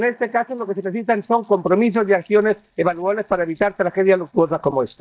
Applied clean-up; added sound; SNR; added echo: neural mask model DeepFilterNet 3.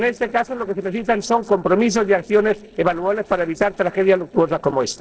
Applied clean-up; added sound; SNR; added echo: neural separator model SepFormer DNS4.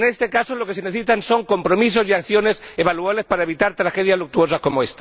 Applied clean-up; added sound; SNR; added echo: none; none; none; none.